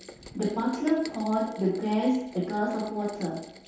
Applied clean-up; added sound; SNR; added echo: none; Rain; 18 dB; reverberation time 0.8 s.